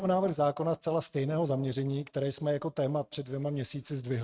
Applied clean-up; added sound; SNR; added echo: neural mask model RNNoise.